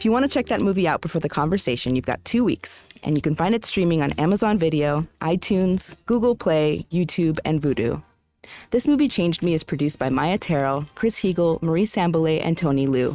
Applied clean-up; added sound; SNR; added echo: neural mask model RNNoise.